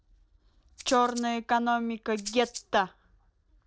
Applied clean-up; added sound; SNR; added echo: neural separator model SepFormer DNS4.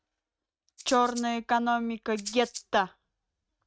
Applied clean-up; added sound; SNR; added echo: neural mask model RNNoise.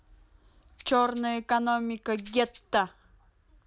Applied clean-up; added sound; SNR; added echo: none; Rattle (instrument); 12 dB; none.